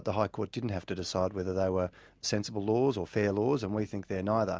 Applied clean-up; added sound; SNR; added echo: none; none; none; none.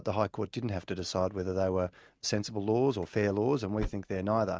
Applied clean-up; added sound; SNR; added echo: neural mask model RNNoise.